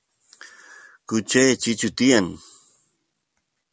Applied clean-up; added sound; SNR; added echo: none; none; none; none.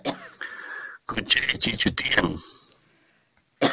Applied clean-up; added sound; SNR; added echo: neural separator model SepFormer DNS4.